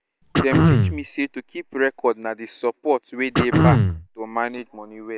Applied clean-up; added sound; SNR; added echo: none; Cough; -5 dB; none.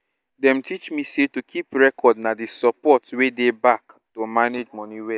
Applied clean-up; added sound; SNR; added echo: none; none; none; none.